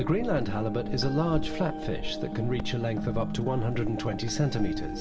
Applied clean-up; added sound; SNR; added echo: none; Cricket; 6 dB; reverberation time 2.7 s.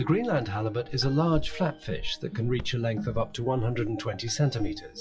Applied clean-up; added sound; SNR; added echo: classical method WPE with log-MMSE.